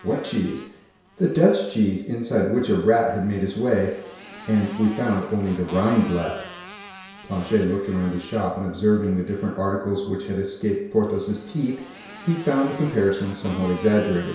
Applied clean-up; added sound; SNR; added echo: none; Motorcycle; 20 dB; reverberation time 0.7 s.